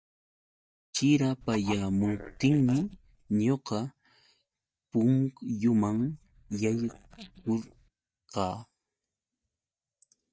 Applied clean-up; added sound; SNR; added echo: neural mask model DeepFilterNet 3.